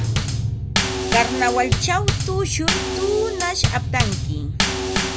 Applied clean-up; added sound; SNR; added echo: none; Bass drum / Snare drum / Drum kit; -3 dB; none.